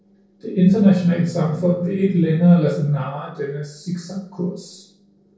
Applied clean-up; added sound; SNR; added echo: neural separator model SepFormer DNS4.